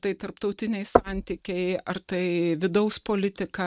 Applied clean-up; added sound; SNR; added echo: neural mask model RNNoise.